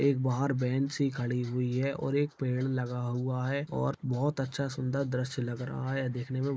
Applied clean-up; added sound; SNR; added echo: neural mask model Resemble Enhance denoiser.